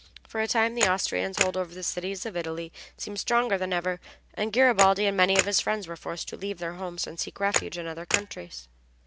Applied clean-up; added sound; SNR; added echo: none; Camera; 6 dB; none.